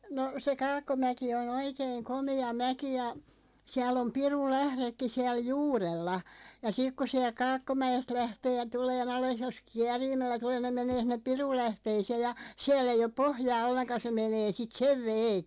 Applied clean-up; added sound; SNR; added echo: none; none; none; none.